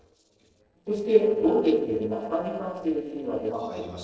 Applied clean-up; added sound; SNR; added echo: neural separator model SepFormer DNS4.